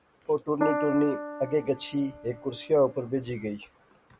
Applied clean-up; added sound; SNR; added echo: none; Piano; 7 dB; none.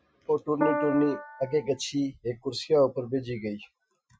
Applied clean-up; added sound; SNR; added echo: classical method Wiener filter.